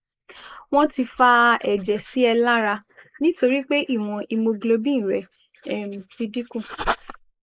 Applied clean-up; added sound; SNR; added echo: neural mask model Resemble Enhance denoiser.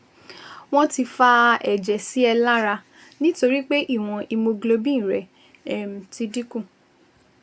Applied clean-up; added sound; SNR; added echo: none; none; none; none.